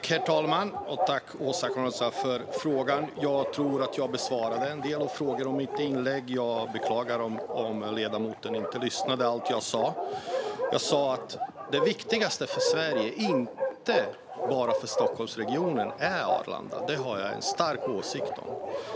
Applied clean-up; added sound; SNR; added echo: none; Bark; 3 dB; none.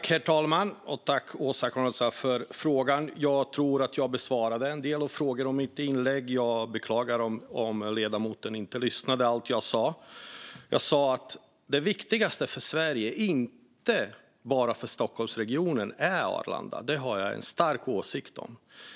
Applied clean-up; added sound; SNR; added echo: none; none; none; none.